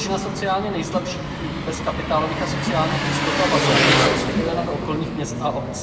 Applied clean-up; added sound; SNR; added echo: none; Engine; -3 dB; reverberation time 0.7 s.